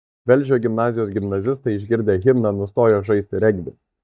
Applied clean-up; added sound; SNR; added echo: neural mask model DeepFilterNet 3.